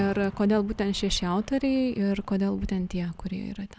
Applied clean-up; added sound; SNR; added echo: none; Fireworks; 20 dB; none.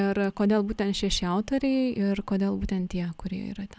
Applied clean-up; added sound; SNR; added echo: none; none; none; none.